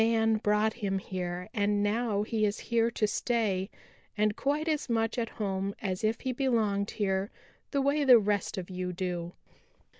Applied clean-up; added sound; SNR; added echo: none; none; none; none.